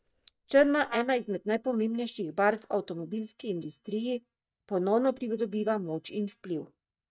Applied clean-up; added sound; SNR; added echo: neural mask model DeepFilterNet 3.